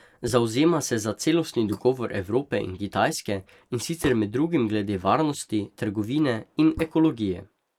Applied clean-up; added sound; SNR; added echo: neural mask model Resemble Enhance denoiser.